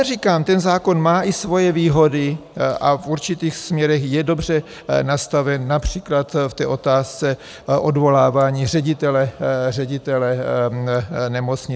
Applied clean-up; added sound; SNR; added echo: none; none; none; none.